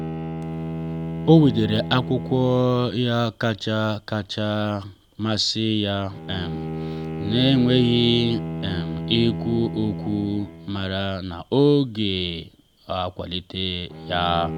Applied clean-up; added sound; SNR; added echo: none; Bowed string instrument; 9 dB; none.